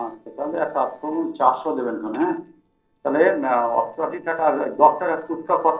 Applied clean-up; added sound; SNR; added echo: neural separator model SepFormer DNS4.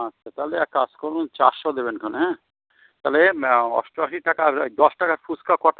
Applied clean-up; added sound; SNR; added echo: none; none; none; none.